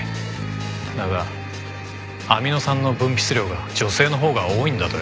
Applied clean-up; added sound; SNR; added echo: none; none; none; none.